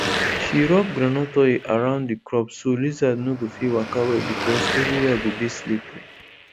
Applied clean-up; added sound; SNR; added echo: none; Car passing by / Traffic noise, roadway noise / Engine; 7 dB; none.